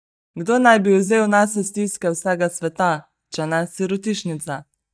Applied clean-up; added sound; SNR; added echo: neural mask model DeepFilterNet 3.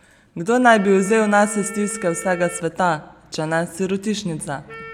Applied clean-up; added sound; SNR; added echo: none; Wind instrument, woodwind instrument; 18 dB; none.